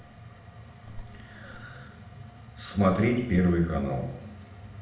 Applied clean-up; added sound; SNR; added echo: none; Bird; 19 dB; reverberation time 0.8 s.